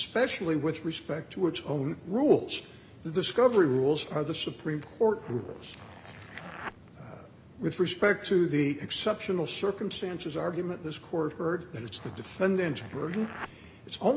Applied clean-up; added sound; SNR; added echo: none; Zipper (clothing); 16 dB; none.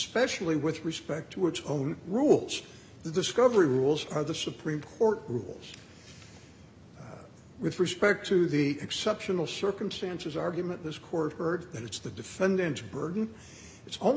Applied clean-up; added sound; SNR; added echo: none; none; none; none.